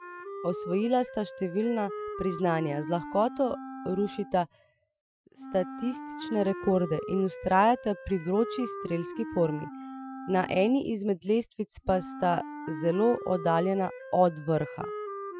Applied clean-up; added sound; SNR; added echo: classical method Wiener filter.